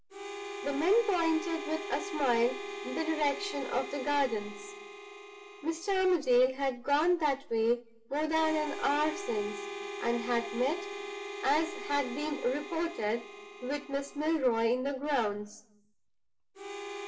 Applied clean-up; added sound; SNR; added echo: none; Harmonica; 10 dB; reverberation time 0.4 s.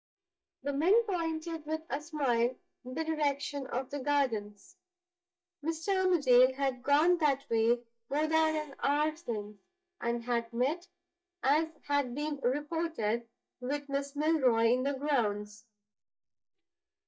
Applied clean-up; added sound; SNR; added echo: neural mask model DeepFilterNet 3.